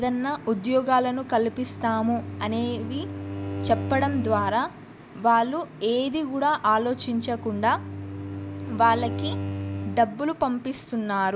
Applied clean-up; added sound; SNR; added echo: none; Bowed string instrument; 10 dB; none.